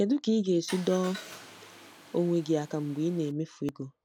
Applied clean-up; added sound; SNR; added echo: none; Car; 17 dB; none.